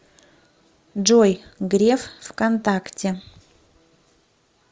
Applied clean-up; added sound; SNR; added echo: none; none; none; none.